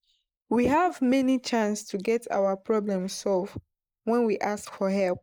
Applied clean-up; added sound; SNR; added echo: neural mask model Resemble Enhance denoiser.